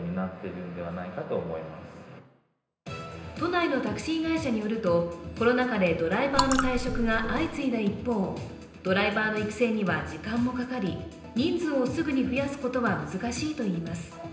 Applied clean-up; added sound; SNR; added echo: none; Raindrop / Drip; 1 dB; reverberation time 0.9 s.